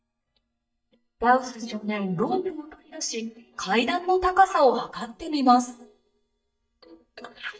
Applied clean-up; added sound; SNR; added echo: neural mask model DeepFilterNet 3.